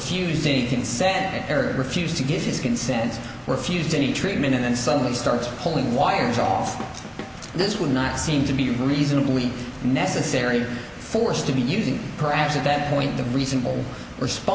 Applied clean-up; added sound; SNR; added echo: none; Drum kit; 15 dB; none.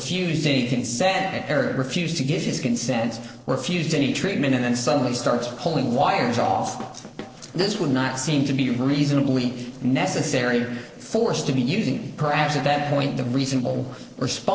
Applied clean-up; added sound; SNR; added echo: neural separator model SepFormer DNS4.